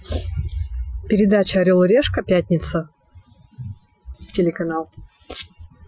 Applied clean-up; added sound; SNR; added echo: classical method Wiener filter.